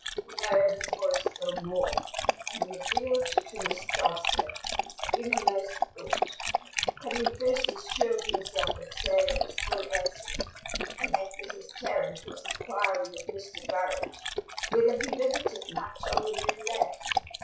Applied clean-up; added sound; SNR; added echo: classical method WPE with log-MMSE.